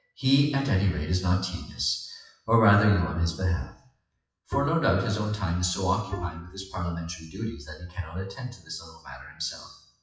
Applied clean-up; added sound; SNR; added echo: classical method WPE with log-MMSE.